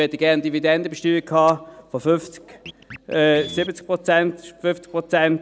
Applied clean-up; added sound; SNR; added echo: none; Scratching (performance technique); 19 dB; none.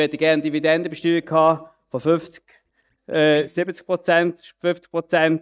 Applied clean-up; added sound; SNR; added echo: neural mask model DeepFilterNet 3.